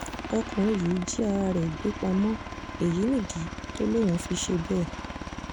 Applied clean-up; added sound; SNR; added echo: none; Aircraft; 9 dB; none.